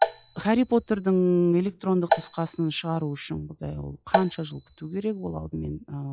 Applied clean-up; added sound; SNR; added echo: classical method log-MMSE.